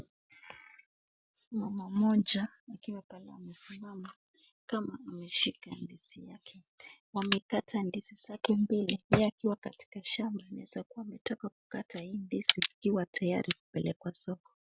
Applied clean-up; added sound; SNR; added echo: none; none; none; none.